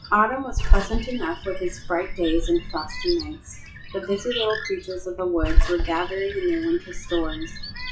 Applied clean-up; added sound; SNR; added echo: classical method WPE with log-MMSE.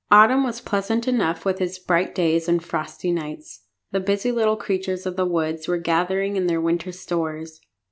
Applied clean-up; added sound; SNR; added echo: none; none; none; none.